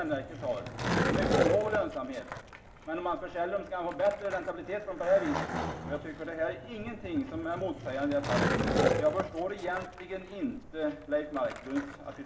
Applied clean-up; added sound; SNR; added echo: none; Skateboard; 1 dB; reverberation time 0.6 s.